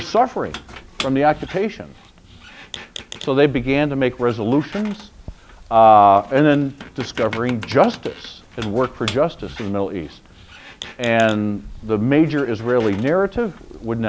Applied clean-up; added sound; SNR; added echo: none; Squeak; 17 dB; none.